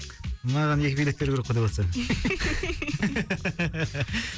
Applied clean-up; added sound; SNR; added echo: none; none; none; none.